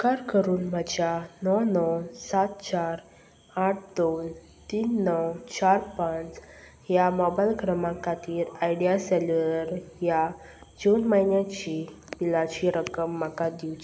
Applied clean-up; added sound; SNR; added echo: none; none; none; none.